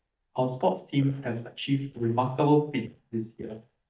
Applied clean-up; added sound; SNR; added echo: neural mask model DeepFilterNet 3.